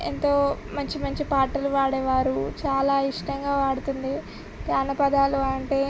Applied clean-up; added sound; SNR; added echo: none; none; none; none.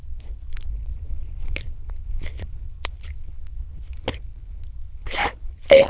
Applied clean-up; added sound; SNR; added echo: neural diffusion model UNIVERSE++.